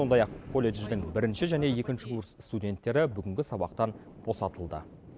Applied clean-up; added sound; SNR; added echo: none; none; none; none.